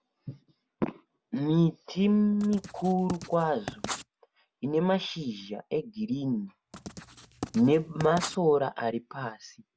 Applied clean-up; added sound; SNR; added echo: none; Writing; 11 dB; none.